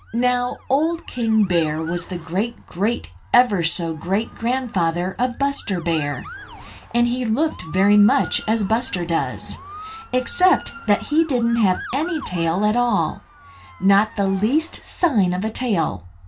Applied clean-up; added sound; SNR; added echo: none; Motor vehicle (road) / Siren; 19 dB; reverberation time 0.2 s.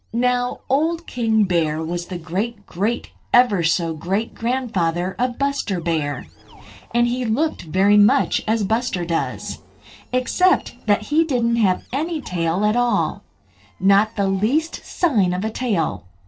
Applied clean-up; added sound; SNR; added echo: neural separator model SepFormer DNS4.